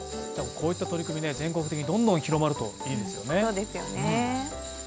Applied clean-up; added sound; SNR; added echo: none; Tools; 13 dB; none.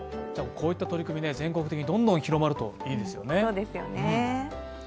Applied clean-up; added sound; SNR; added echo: none; none; none; none.